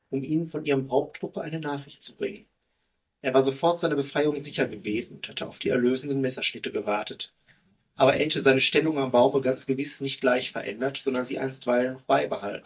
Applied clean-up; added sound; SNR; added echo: neural mask model DeepFilterNet 3.